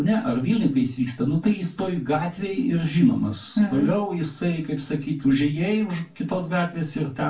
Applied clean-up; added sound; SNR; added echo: none; none; none; reverberation time 0.2 s.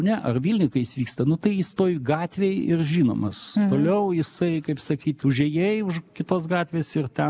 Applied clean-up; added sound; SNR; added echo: none; none; none; none.